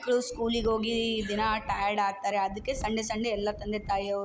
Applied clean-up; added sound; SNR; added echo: none; Wind; 14 dB; none.